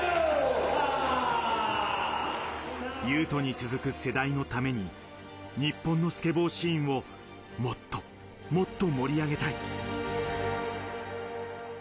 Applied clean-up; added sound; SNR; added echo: none; none; none; none.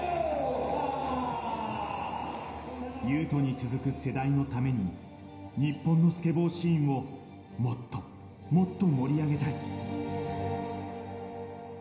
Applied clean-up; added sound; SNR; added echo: none; none; none; reverberation time 0.9 s.